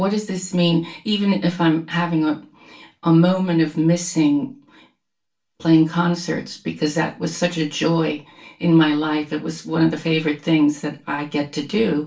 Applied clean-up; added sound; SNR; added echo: none; none; none; reverberation time 0.3 s.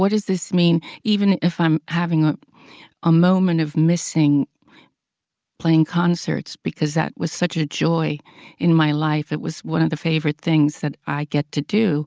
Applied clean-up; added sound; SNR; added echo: none; none; none; none.